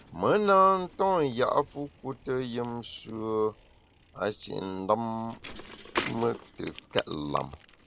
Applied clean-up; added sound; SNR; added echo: none; Bicycle; 14 dB; none.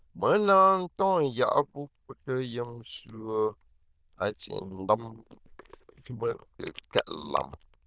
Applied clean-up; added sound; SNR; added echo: neural diffusion model UNIVERSE++.